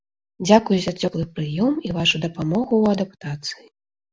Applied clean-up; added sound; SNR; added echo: none; none; none; none.